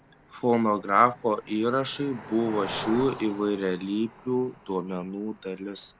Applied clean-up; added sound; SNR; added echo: none; Cricket; 16 dB; none.